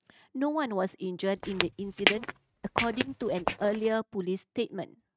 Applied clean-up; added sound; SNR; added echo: neural mask model RNNoise.